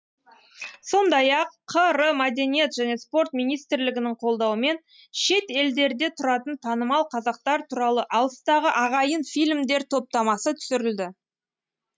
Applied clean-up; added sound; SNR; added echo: none; Dishes, pots, and pans / Glass; 18 dB; none.